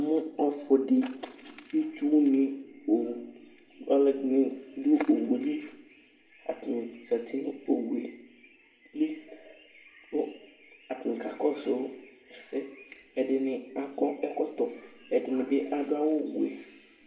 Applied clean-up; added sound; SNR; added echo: none; none; none; reverberation time 0.6 s.